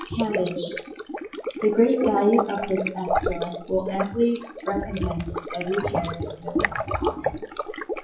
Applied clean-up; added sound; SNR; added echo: classical method WPE with log-MMSE.